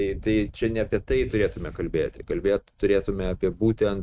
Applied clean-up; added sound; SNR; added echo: neural mask model RNNoise.